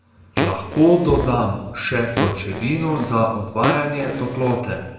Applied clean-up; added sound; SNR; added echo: none; Fart; 6 dB; reverberation time 1.0 s.